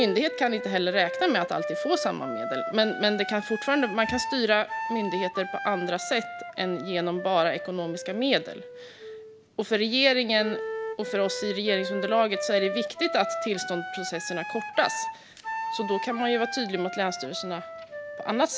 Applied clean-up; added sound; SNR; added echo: none; Wind instrument, woodwind instrument; 7 dB; none.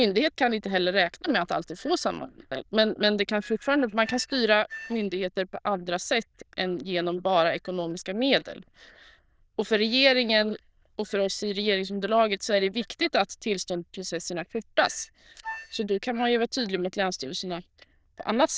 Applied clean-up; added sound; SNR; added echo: neural diffusion model UNIVERSE++.